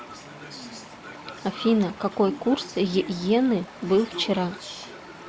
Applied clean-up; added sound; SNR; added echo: none; Stream; 19 dB; none.